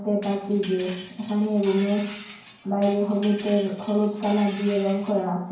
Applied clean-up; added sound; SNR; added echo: none; Glass; 17 dB; reverberation time 0.9 s.